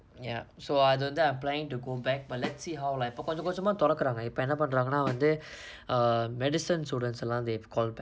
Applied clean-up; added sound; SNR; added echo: none; Snare drum; 15 dB; none.